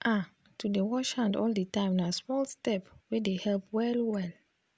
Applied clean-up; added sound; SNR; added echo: none; none; none; none.